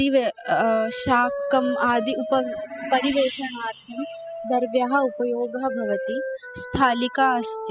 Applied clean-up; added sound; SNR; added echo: classical method spectral subtraction.